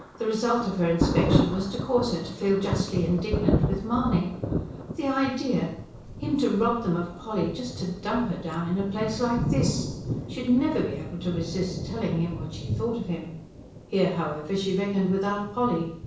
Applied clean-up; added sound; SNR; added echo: none; Thunder; 3 dB; reverberation time 0.7 s.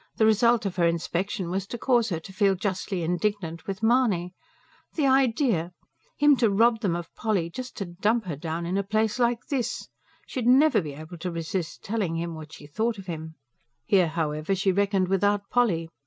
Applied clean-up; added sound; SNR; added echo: none; none; none; none.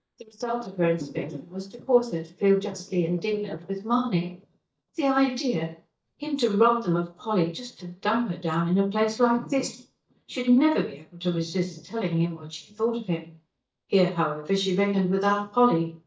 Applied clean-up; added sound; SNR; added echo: neural mask model DeepFilterNet 3.